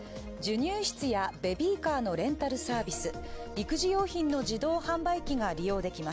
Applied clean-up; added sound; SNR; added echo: none; Hammer; 12 dB; none.